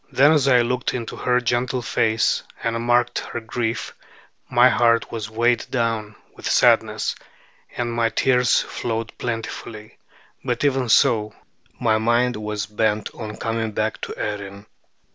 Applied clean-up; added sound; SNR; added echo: none; none; none; none.